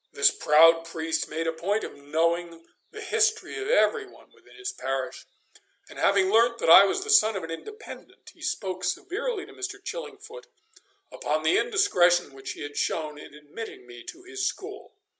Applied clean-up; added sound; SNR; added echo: none; none; none; none.